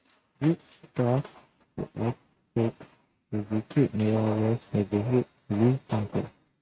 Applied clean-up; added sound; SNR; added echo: neural mask model RNNoise.